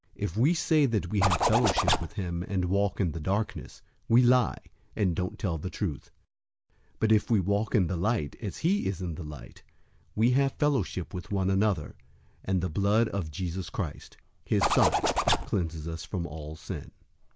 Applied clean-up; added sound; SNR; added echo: none; Zipper (clothing); -1 dB; none.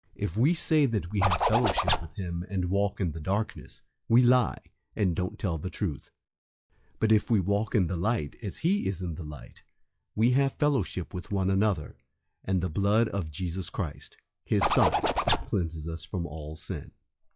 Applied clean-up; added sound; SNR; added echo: classical method log-MMSE.